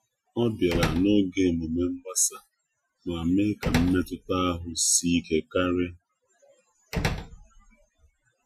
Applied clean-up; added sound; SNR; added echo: classical method Wiener filter.